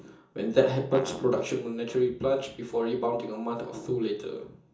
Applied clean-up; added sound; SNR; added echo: none; Brass instrument; 14 dB; reverberation time 0.6 s.